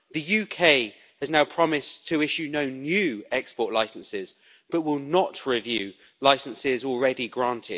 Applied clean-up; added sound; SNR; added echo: none; none; none; none.